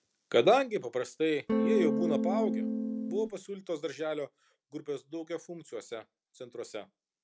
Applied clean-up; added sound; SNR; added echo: none; Electric guitar / Strum; -3 dB; none.